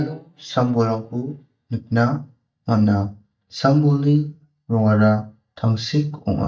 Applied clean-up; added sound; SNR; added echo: neural mask model DeepFilterNet 3.